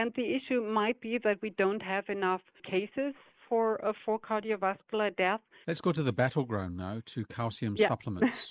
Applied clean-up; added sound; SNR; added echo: neural mask model Resemble Enhance denoiser.